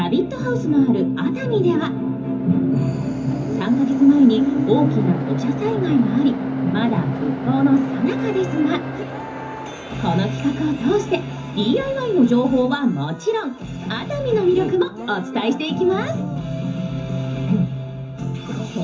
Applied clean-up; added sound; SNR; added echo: none; Train; 18 dB; reverberation time 0.3 s.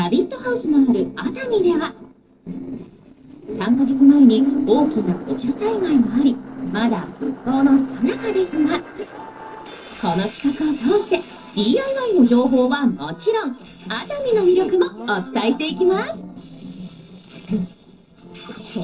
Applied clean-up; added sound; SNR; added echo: neural separator model SepFormer DNS4.